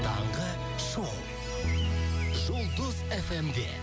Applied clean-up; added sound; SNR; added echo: none; none; none; none.